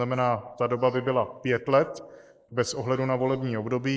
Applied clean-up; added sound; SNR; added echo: neural mask model Resemble Enhance denoiser.